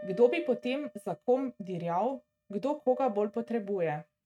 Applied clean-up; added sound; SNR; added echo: neural mask model RNNoise.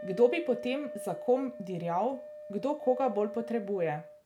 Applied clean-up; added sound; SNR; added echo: none; Wind instrument, woodwind instrument; 12 dB; none.